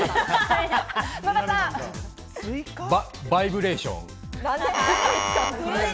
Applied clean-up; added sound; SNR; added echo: none; none; none; none.